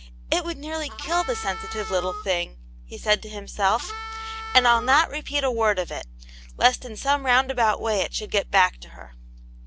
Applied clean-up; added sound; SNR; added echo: none; Harmonica; 10 dB; none.